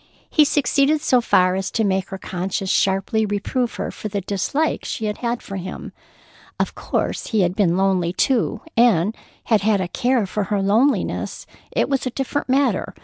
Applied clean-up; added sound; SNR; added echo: none; none; none; none.